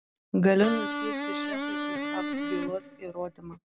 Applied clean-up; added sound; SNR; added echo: none; Electric guitar; 4 dB; none.